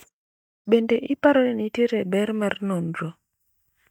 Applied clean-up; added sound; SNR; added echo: neural mask model DeepFilterNet 3.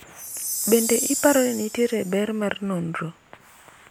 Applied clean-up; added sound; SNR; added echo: none; Chime; 7 dB; none.